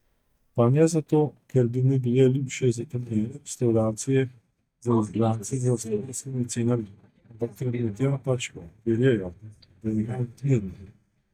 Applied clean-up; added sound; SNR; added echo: neural mask model DeepFilterNet 3.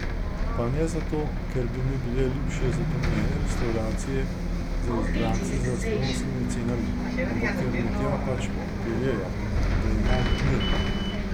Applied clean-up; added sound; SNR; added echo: none; Bus; -5 dB; none.